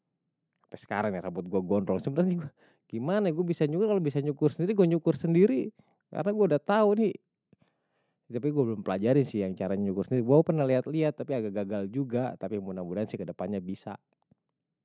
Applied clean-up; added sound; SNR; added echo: none; none; none; none.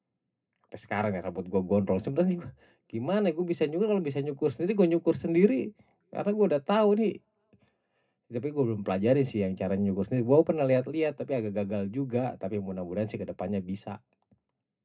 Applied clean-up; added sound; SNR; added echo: none; none; none; reverberation time 0.2 s.